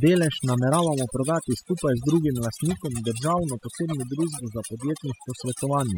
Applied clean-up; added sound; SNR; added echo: classical method spectral subtraction.